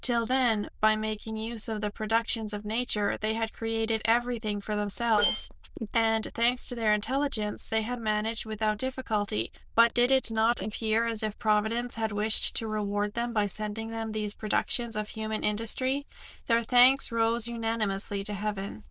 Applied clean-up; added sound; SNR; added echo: neural diffusion model UNIVERSE++.